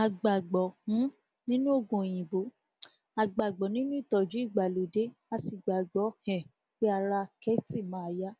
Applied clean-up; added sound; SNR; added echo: none; none; none; none.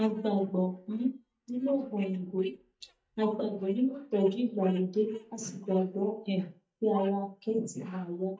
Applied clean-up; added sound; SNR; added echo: neural mask model DeepFilterNet 3.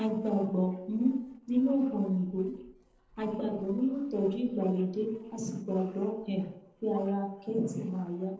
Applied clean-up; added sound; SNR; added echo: neural separator model SepFormer DNS4.